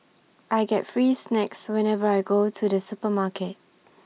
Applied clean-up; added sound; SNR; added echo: none; none; none; none.